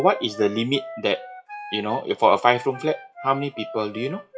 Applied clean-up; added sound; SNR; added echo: classical method WPE with log-MMSE.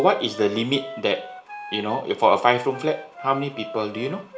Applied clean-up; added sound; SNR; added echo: none; Wind instrument, woodwind instrument; 15 dB; reverberation time 0.4 s.